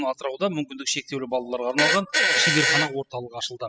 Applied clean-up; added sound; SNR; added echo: classical method spectral subtraction.